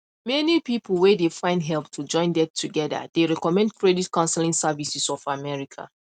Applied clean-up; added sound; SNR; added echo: none; none; none; none.